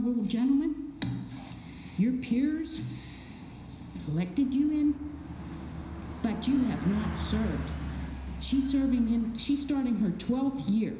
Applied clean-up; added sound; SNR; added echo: none; Bus; 12 dB; reverberation time 0.9 s.